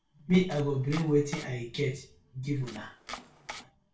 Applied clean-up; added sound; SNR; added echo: none; Domestic sounds, home sounds; 14 dB; reverberation time 0.2 s.